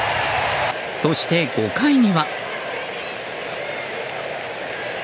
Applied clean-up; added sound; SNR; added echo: none; none; none; none.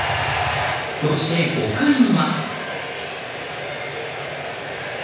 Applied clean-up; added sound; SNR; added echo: none; none; none; reverberation time 1.1 s.